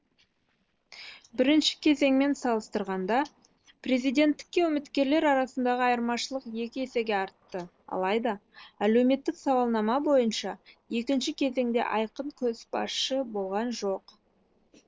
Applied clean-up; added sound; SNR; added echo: neural separator model SepFormer DNS4.